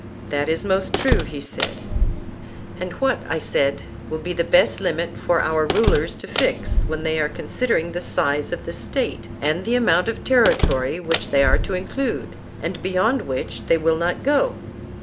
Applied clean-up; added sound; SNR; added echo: none; Slam; 4 dB; none.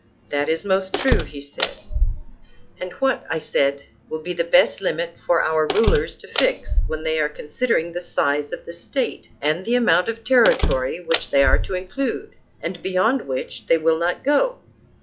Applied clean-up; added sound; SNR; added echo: classical method log-MMSE.